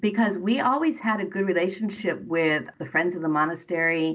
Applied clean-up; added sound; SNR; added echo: none; none; none; none.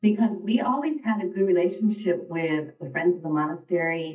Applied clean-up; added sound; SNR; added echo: neural mask model DeepFilterNet 3.